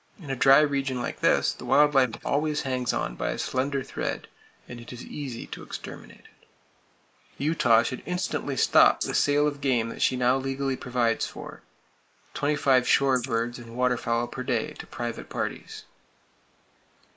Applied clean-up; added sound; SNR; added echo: neural mask model Resemble Enhance denoiser.